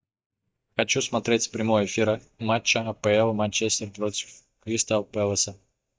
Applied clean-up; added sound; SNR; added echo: neural mask model DeepFilterNet 3.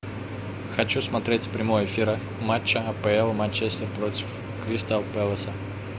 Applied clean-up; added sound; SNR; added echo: none; none; none; none.